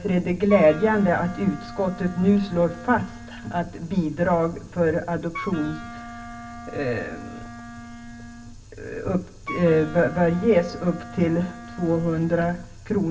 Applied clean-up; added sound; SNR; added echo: none; Wind instrument, woodwind instrument; 15 dB; reverberation time 0.2 s.